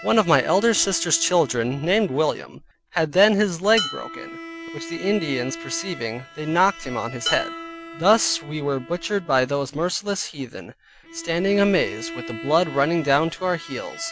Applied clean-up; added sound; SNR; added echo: none; Dishes, pots, and pans + Bowed string instrument; 13 dB; none.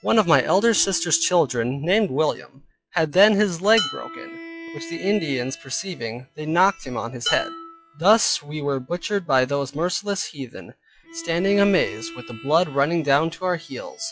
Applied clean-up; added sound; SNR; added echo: classical method log-MMSE.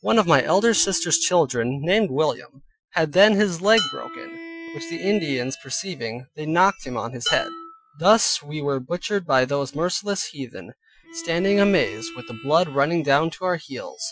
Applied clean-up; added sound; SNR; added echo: classical method Wiener filter.